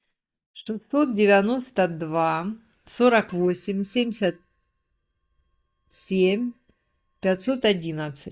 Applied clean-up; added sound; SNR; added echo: neural mask model DeepFilterNet 3.